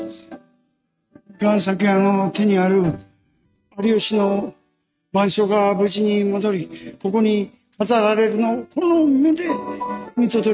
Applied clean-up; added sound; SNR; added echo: neural mask model RNNoise.